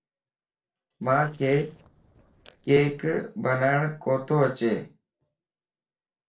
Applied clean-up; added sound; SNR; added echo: neural separator model SepFormer DNS4.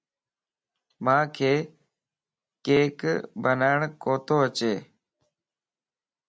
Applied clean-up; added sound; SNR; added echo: none; none; none; none.